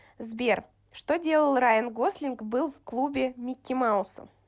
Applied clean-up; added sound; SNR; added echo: none; none; none; none.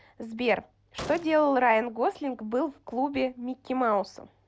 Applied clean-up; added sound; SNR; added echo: none; Gunshot, gunfire; 19 dB; none.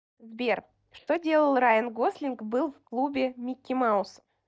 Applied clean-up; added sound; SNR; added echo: neural mask model DeepFilterNet 3.